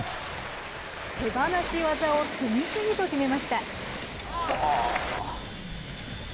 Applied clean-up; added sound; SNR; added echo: none; Train; 7 dB; none.